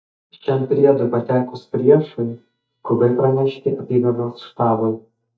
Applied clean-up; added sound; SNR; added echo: neural mask model DeepFilterNet 3.